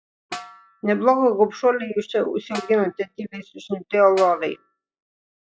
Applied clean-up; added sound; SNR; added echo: classical method log-MMSE.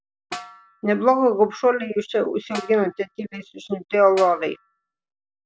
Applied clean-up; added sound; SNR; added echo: none; Snare drum; 17 dB; none.